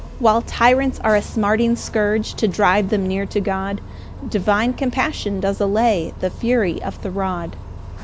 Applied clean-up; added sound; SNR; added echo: none; Bus; 13 dB; none.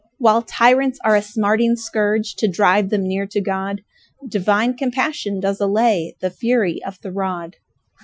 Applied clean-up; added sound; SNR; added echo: classical method Wiener filter.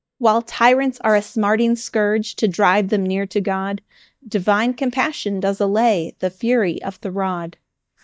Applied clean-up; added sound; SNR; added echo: neural mask model DeepFilterNet 3.